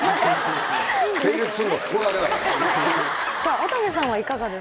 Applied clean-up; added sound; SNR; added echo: none; none; none; none.